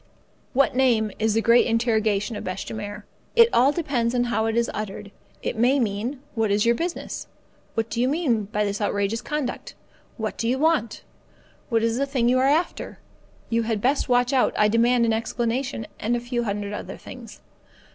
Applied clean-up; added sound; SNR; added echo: none; none; none; none.